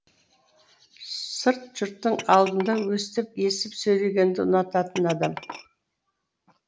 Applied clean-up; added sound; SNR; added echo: none; Glass; 17 dB; none.